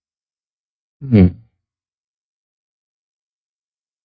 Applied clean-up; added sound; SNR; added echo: neural mask model DeepFilterNet 3.